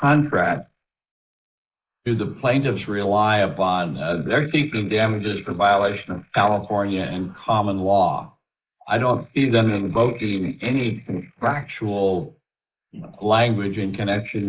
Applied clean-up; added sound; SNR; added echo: neural mask model Resemble Enhance denoiser.